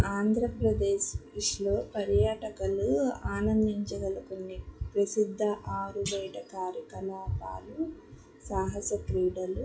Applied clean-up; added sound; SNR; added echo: classical method WPE with log-MMSE.